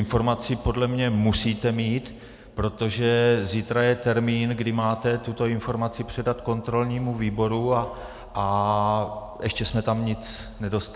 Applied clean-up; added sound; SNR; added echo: none; none; none; none.